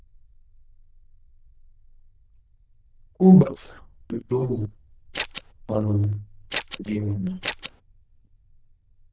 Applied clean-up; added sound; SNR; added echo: neural diffusion model UNIVERSE++.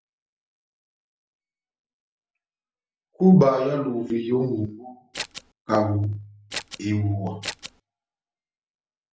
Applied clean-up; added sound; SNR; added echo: none; Scissors; 9 dB; none.